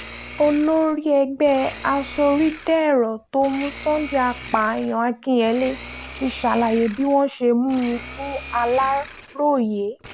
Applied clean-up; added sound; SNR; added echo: none; Domestic sounds, home sounds; 16 dB; none.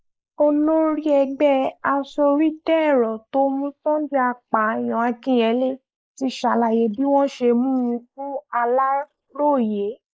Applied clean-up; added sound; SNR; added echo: neural mask model Resemble Enhance denoiser.